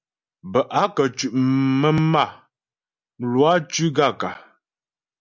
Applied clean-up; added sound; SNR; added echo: none; none; none; none.